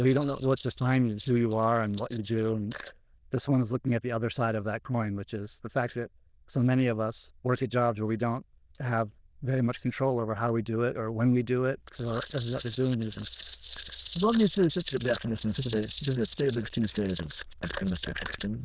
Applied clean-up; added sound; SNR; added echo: neural diffusion model UNIVERSE++.